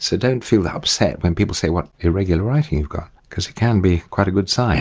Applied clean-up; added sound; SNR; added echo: none; none; none; none.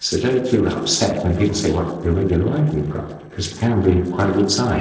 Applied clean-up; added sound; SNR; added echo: neural separator model SepFormer DNS4.